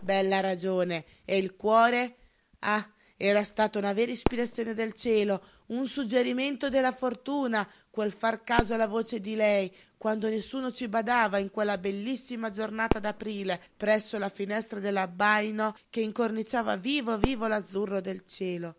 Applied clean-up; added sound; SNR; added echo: none; Fireworks; 12 dB; none.